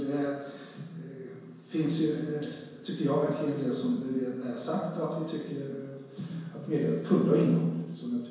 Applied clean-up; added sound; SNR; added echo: none; none; none; reverberation time 1.0 s.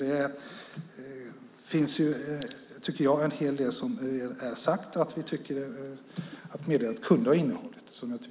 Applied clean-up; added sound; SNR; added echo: none; none; none; none.